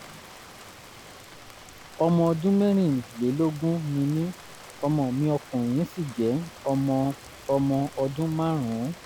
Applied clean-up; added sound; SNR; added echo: none; Rain; 19 dB; none.